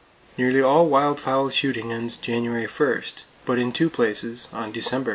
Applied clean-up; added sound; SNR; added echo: none; none; none; none.